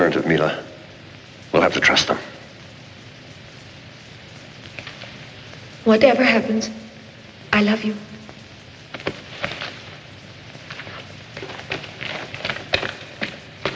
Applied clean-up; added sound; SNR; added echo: none; none; none; none.